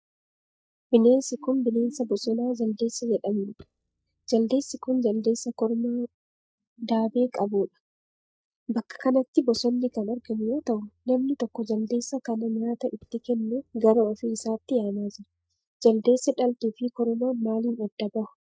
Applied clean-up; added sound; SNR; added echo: neural mask model DeepFilterNet 3.